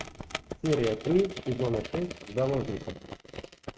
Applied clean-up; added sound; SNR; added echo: neural mask model RNNoise.